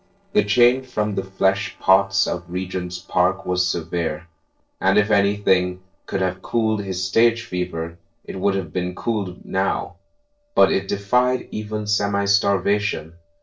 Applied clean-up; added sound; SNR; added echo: neural separator model SepFormer DNS4.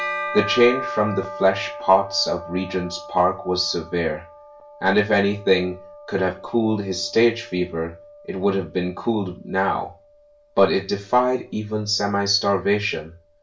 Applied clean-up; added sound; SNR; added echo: none; Bell; 13 dB; reverberation time 0.2 s.